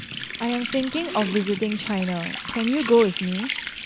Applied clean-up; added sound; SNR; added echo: none; Water tap, faucet; 7 dB; none.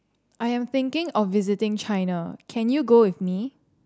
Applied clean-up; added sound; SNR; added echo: none; none; none; none.